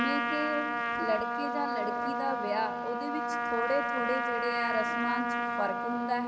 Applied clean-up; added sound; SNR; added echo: none; Trumpet; -2 dB; none.